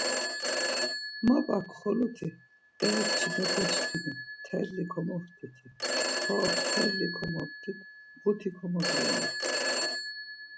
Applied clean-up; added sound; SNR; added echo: none; Telephone; 0 dB; none.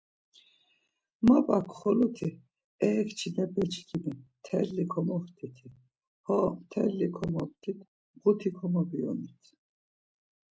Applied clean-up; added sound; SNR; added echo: none; none; none; none.